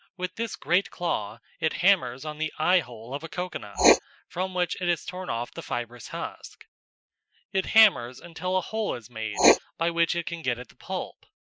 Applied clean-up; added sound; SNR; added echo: neural mask model Resemble Enhance denoiser.